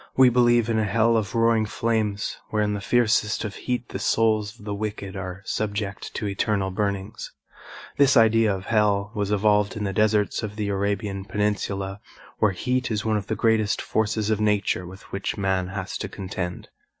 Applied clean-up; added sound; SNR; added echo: none; none; none; none.